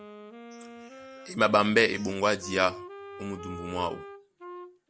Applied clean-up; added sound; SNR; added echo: none; Wind instrument, woodwind instrument; 15 dB; none.